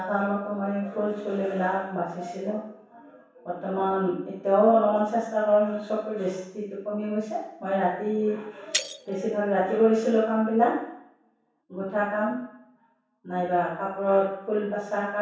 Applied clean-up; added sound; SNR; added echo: none; Shatter; 11 dB; reverberation time 0.7 s.